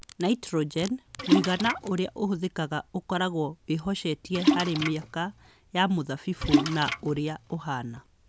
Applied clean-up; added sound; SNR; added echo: none; Splash, splatter; 0 dB; none.